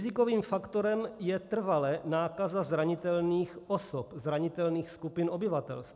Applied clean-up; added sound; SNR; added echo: none; none; none; none.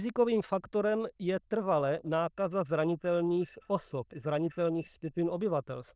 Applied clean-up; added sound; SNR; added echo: neural diffusion model UNIVERSE++.